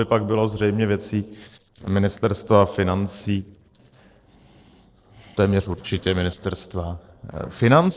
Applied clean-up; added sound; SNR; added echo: neural separator model SepFormer DNS4.